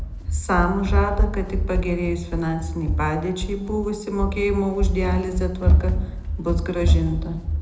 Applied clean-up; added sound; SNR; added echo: none; Run; -2 dB; reverberation time 0.8 s.